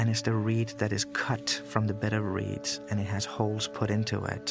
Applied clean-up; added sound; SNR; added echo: none; none; none; none.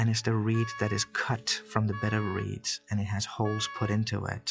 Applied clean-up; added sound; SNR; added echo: classical method log-MMSE.